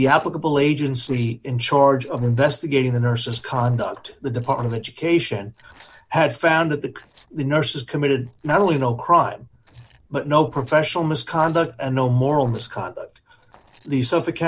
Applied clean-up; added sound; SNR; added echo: neural separator model SepFormer DNS4.